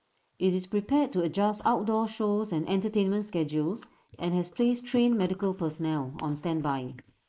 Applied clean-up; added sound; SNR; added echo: neural mask model Resemble Enhance denoiser.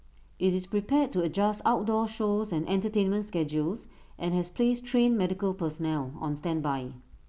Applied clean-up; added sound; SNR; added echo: none; none; none; none.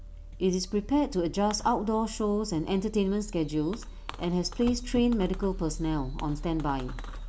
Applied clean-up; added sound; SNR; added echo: none; Fireworks; 10 dB; none.